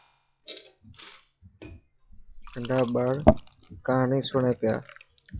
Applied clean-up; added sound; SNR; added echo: classical method log-MMSE.